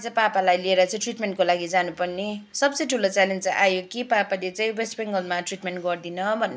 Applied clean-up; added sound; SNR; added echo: none; none; none; none.